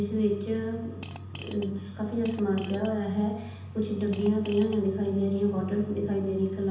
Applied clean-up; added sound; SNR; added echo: none; Fart; 19 dB; reverberation time 0.9 s.